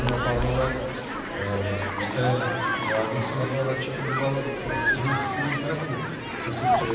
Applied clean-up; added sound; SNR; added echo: none; Human group actions; 1 dB; reverberation time 1.0 s.